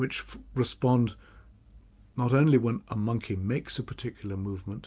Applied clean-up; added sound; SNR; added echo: none; none; none; none.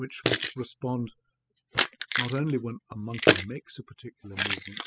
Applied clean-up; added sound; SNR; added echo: classical method spectral subtraction.